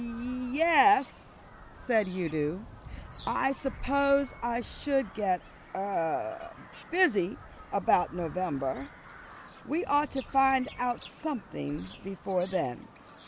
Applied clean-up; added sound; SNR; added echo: none; Bird vocalization, bird call, bird song; 17 dB; none.